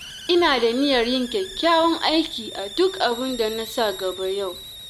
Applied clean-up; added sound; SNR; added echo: none; Hiss; 15 dB; none.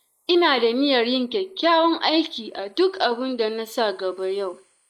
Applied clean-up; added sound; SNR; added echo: neural mask model Resemble Enhance denoiser.